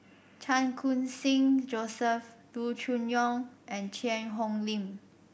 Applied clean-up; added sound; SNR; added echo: none; none; none; none.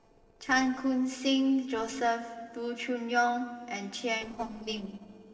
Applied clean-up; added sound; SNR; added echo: neural separator model SepFormer DNS4.